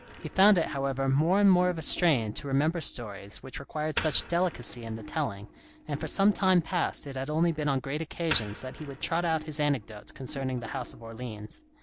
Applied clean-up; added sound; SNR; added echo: none; Wood; 16 dB; none.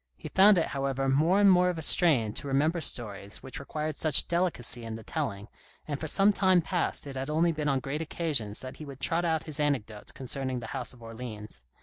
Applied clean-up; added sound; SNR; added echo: none; none; none; none.